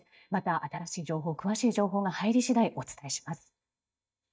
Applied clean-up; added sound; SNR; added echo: neural mask model DeepFilterNet 3.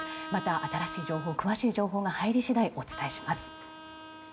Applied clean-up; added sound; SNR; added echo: none; Vehicle horn, car horn, honking; 12 dB; reverberation time 0.4 s.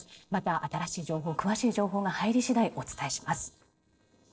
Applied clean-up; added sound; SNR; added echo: neural separator model SepFormer DNS4.